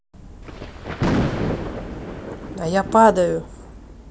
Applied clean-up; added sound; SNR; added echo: none; Thunder; 4 dB; none.